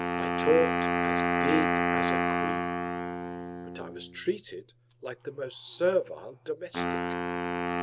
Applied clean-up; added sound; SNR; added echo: none; Wind instrument, woodwind instrument; -3 dB; none.